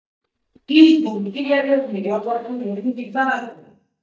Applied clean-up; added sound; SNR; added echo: neural mask model DeepFilterNet 3.